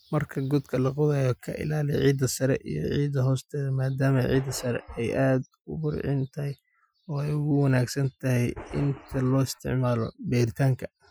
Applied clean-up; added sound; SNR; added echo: classical method Wiener filter.